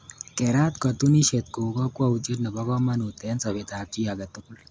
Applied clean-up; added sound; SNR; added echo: none; none; none; none.